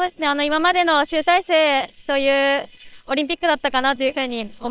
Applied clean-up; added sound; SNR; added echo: neural separator model SepFormer WHAM!.